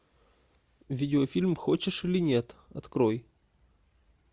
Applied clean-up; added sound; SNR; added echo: none; none; none; none.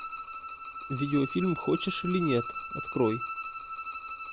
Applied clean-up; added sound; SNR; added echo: none; Bowed string instrument; 6 dB; none.